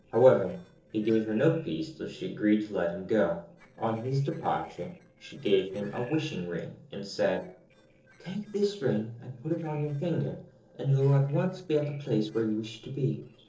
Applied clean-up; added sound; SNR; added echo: neural separator model SepFormer DNS4.